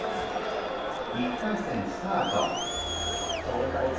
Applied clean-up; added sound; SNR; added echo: none; Crowd; 1 dB; reverberation time 0.7 s.